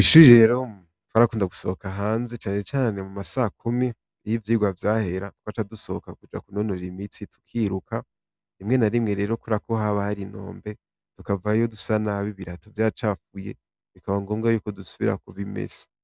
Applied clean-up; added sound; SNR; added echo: none; none; none; none.